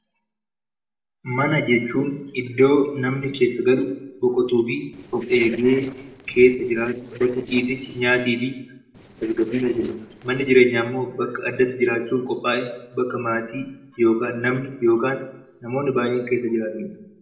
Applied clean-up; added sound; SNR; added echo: neural separator model SepFormer DNS4.